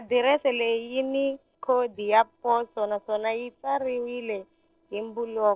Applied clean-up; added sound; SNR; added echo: neural separator model SepFormer DNS4.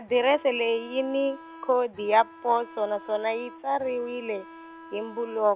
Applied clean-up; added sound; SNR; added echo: none; Bowed string instrument; 19 dB; none.